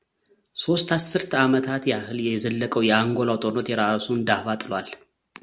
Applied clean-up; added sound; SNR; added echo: none; none; none; none.